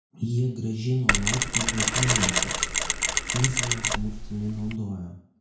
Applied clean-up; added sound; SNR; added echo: none; Mechanisms; -3 dB; reverberation time 0.6 s.